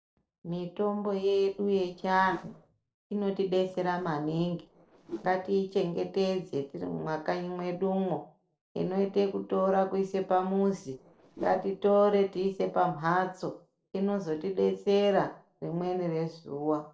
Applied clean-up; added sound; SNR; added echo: neural separator model SepFormer DNS4.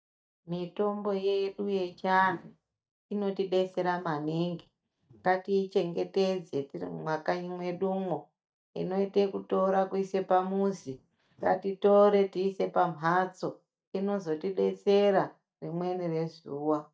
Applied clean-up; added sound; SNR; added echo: neural mask model DeepFilterNet 3.